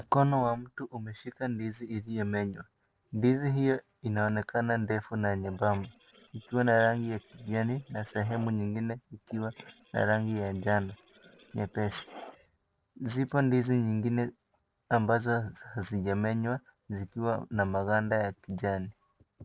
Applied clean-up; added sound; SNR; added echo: neural separator model SepFormer DNS4.